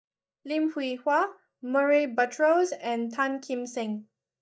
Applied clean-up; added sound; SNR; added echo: neural mask model DeepFilterNet 3.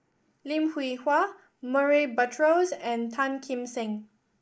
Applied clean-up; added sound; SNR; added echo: neural mask model Resemble Enhance denoiser.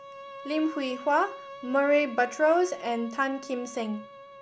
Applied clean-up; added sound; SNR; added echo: none; Bowed string instrument; 16 dB; none.